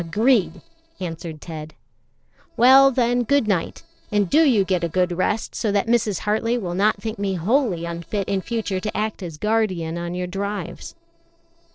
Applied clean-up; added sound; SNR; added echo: neural separator model SepFormer DNS4.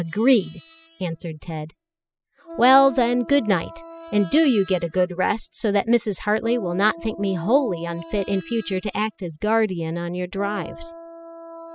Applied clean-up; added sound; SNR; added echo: classical method spectral subtraction.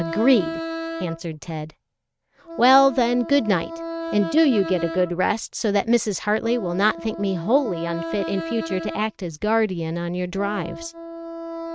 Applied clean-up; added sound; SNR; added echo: neural mask model RNNoise.